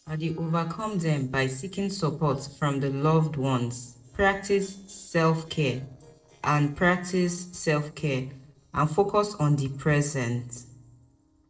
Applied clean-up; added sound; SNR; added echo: neural separator model SepFormer DNS4.